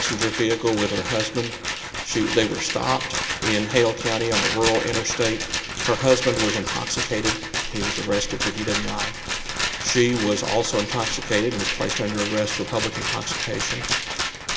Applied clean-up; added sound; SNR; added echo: none; Rattle; 3 dB; none.